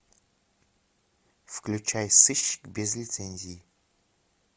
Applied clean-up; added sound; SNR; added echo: none; none; none; none.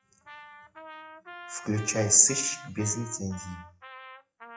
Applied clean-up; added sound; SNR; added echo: classical method WPE with log-MMSE.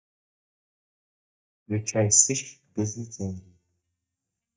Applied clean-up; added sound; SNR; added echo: neural mask model DeepFilterNet 3.